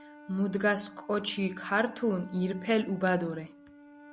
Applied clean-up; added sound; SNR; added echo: none; Wind instrument, woodwind instrument; 20 dB; none.